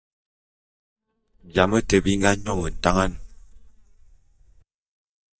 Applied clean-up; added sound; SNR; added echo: neural mask model DeepFilterNet 3.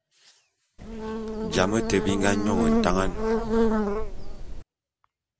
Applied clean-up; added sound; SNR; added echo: none; Buzz; -4 dB; none.